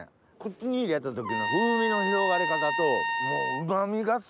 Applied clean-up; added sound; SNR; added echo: none; Trumpet; 1 dB; none.